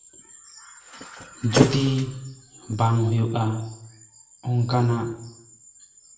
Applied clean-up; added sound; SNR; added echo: none; Thump, thud; 1 dB; reverberation time 0.8 s.